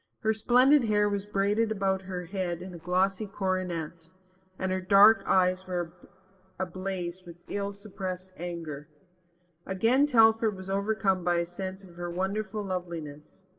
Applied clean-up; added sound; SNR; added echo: neural separator model SepFormer DNS4.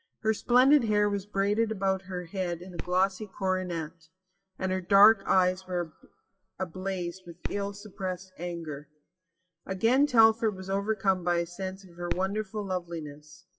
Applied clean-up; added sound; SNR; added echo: classical method WPE with log-MMSE.